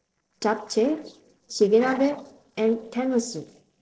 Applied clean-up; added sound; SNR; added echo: neural separator model SepFormer DNS4.